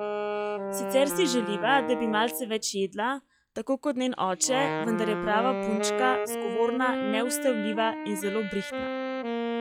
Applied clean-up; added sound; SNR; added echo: classical method log-MMSE.